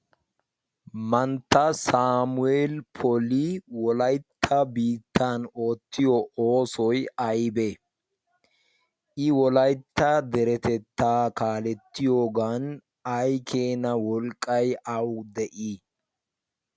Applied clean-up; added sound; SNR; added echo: none; none; none; none.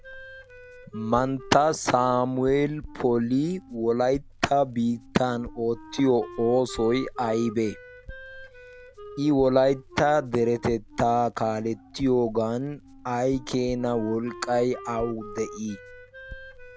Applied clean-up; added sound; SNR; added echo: none; Crackle + Wind instrument, woodwind instrument; 17 dB; none.